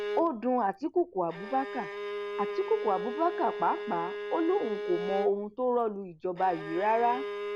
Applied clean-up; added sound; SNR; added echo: none; Bowed string instrument; 7 dB; none.